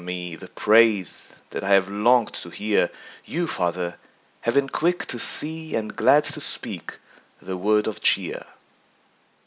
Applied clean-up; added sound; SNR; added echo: none; none; none; none.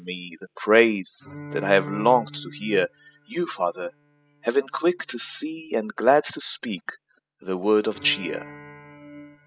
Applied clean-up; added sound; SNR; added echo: classical method spectral subtraction.